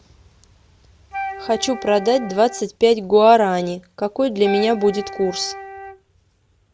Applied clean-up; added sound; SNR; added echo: none; Wind instrument, woodwind instrument; 13 dB; none.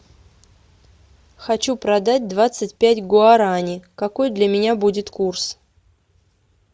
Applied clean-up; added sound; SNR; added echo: none; none; none; none.